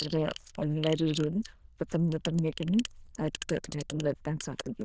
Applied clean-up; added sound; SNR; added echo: neural diffusion model UNIVERSE++.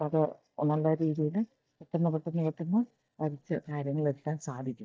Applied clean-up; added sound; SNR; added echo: neural mask model DeepFilterNet 3.